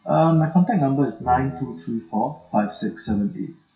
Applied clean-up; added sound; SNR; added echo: classical method WPE with log-MMSE.